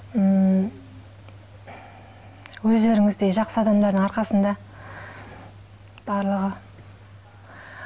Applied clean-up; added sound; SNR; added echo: none; none; none; none.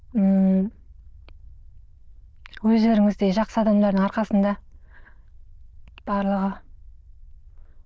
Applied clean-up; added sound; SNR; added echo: neural diffusion model UNIVERSE++.